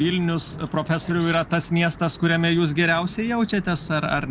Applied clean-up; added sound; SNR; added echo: none; Thunder / Wind / Rain; 17 dB; none.